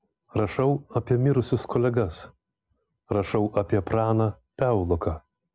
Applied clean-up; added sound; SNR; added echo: none; none; none; none.